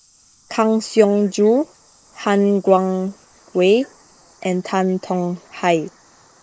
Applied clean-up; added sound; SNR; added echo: neural mask model Resemble Enhance denoiser.